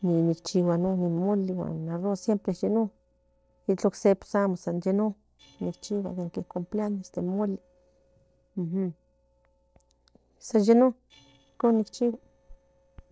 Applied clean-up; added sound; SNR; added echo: neural separator model SepFormer DNS4.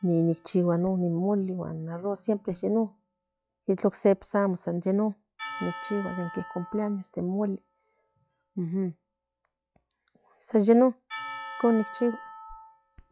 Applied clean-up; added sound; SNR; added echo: classical method log-MMSE.